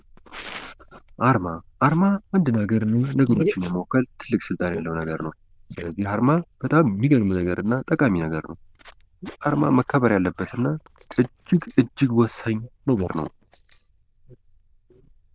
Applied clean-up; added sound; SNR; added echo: neural diffusion model UNIVERSE++.